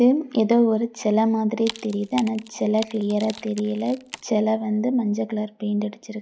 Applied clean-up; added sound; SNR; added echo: none; Wood; 18 dB; none.